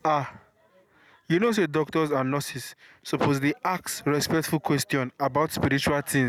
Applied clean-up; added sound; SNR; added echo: none; none; none; none.